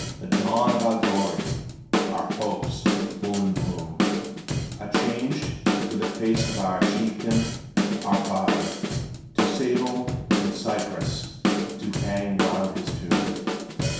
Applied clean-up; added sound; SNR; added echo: none; Drum / Drum kit; -2 dB; reverberation time 0.7 s.